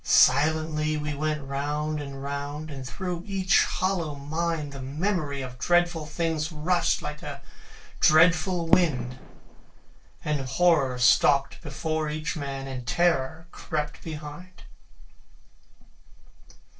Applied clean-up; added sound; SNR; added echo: neural separator model SepFormer DNS4.